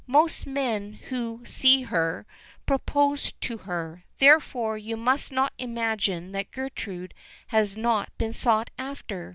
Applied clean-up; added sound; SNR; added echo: none; none; none; none.